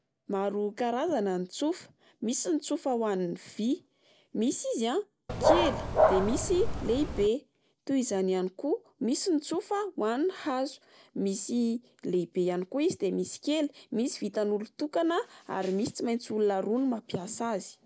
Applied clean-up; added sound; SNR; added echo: none; Dog; -3 dB; none.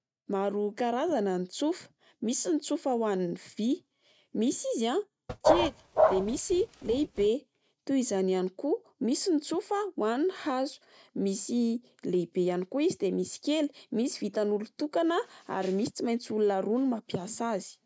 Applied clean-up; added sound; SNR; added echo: neural mask model RNNoise.